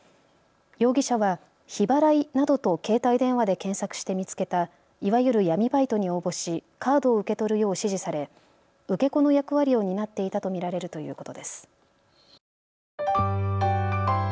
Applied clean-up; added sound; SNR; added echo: none; none; none; none.